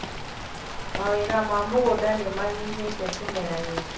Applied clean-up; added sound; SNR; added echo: none; Rain; 6 dB; reverberation time 0.6 s.